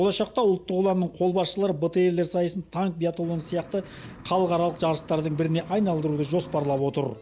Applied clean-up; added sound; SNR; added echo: none; none; none; none.